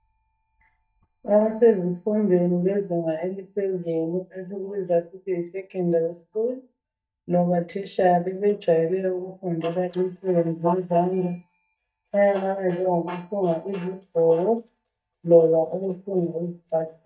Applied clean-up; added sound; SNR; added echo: neural mask model DeepFilterNet 3.